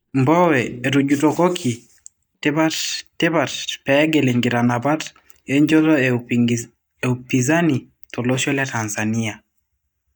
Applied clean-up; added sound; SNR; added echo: neural mask model DeepFilterNet 3.